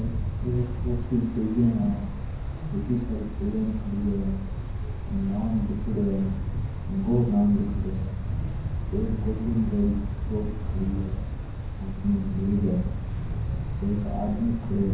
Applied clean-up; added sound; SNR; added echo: none; Wind; 2 dB; reverberation time 0.9 s.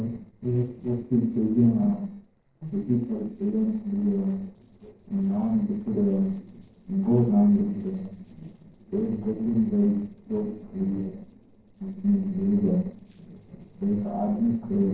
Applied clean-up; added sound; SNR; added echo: neural separator model SepFormer DNS4.